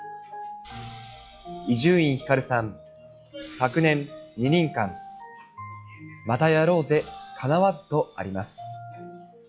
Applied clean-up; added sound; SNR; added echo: classical method log-MMSE.